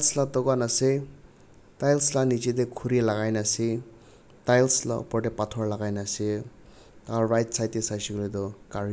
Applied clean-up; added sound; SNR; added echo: none; none; none; none.